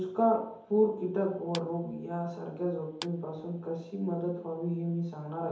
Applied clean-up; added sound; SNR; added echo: none; Clapping; 18 dB; reverberation time 2.2 s.